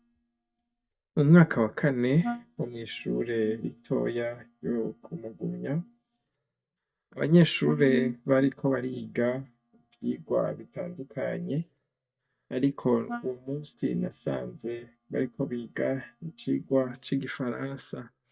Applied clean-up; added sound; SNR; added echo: neural mask model DeepFilterNet 3.